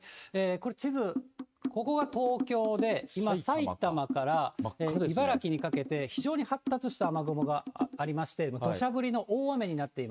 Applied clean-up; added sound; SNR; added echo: neural mask model RNNoise.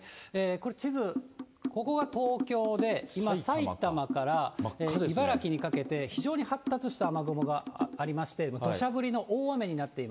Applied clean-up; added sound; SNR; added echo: none; Drum; 7 dB; none.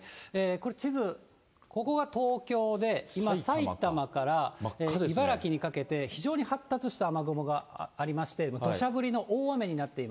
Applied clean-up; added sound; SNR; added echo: none; none; none; none.